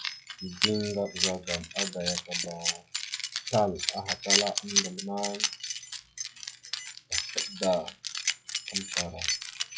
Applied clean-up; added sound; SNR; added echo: classical method log-MMSE.